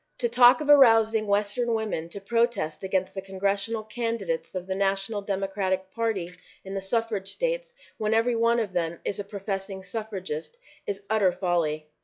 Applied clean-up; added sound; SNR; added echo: classical method log-MMSE.